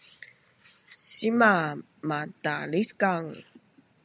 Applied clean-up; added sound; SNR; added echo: none; none; none; none.